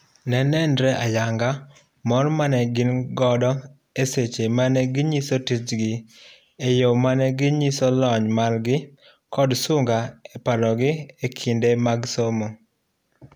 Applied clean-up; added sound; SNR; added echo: none; none; none; none.